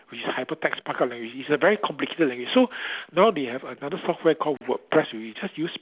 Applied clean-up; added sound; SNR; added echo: none; none; none; none.